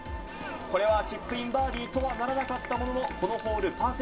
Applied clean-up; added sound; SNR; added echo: none; Wind instrument, woodwind instrument; 16 dB; reverberation time 0.2 s.